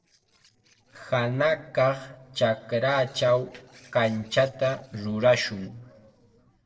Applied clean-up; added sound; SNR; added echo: neural separator model SepFormer DNS4.